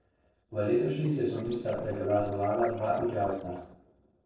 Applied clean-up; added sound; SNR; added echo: neural separator model SepFormer DNS4.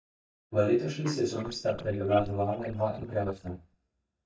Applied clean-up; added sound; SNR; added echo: neural mask model DeepFilterNet 3.